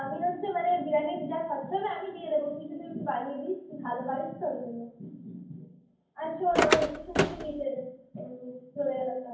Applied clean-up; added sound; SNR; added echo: none; Car; -5 dB; reverberation time 0.9 s.